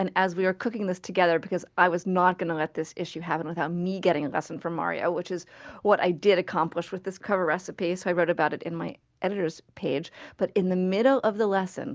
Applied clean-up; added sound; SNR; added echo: none; none; none; none.